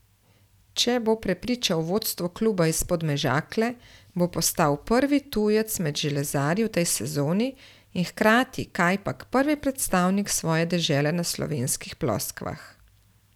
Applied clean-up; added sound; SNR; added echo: none; none; none; none.